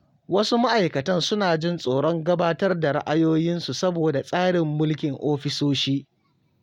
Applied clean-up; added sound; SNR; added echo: none; none; none; none.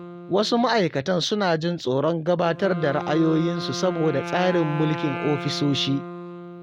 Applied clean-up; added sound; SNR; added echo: none; Wind instrument, woodwind instrument; 10 dB; none.